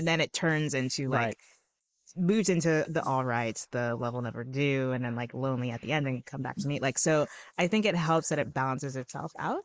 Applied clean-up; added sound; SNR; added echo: neural mask model Resemble Enhance denoiser.